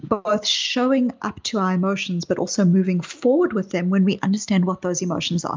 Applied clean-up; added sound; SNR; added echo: none; none; none; none.